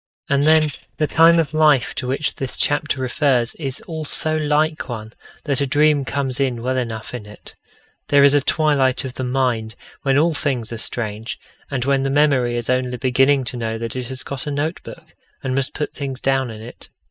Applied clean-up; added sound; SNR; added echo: neural mask model DeepFilterNet 3.